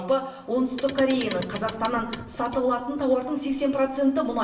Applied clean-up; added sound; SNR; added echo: none; Clock; 10 dB; reverberation time 0.9 s.